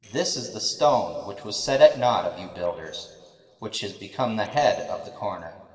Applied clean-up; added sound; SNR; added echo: neural separator model SepFormer DNS4.